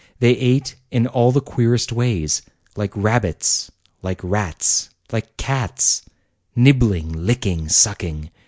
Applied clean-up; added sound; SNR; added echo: none; none; none; none.